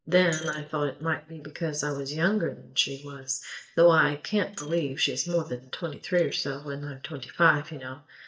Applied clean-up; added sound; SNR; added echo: neural mask model DeepFilterNet 3.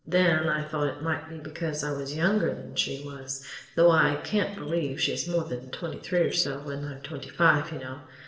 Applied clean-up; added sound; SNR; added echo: neural separator model SepFormer DNS4.